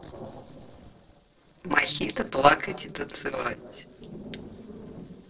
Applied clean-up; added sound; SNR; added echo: neural separator model SepFormer DNS4.